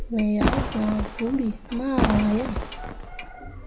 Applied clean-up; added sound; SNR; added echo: none; Fireworks + Clock; 2 dB; none.